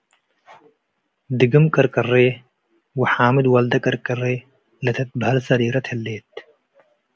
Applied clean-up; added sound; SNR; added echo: none; none; none; none.